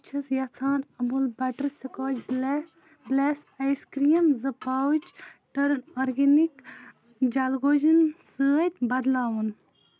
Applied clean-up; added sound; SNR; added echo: none; none; none; none.